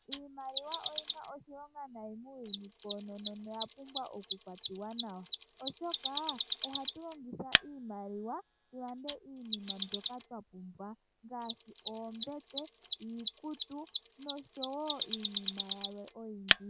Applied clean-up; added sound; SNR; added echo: none; Mechanisms; -4 dB; none.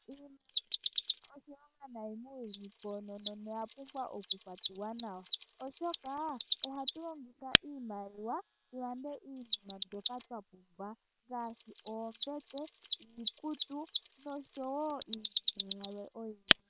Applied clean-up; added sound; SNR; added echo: neural separator model SepFormer WHAM!.